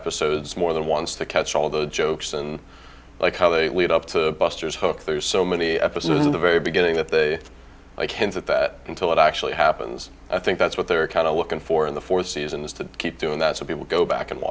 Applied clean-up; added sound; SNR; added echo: none; none; none; none.